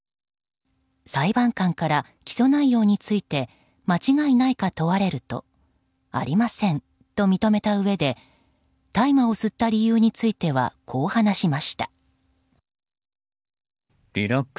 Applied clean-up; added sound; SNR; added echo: none; none; none; none.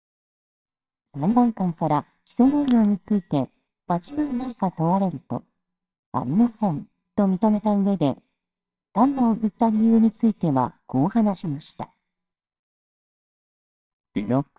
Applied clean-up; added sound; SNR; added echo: neural separator model SepFormer WHAMR!.